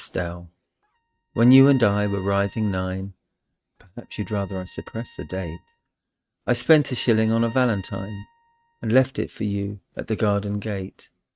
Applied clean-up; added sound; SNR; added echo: neural mask model RNNoise.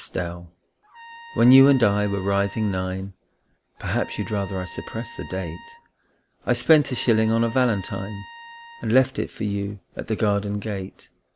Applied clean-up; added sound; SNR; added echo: none; Trumpet; 19 dB; none.